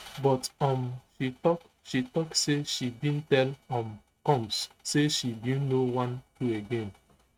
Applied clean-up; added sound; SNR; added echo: neural mask model RNNoise.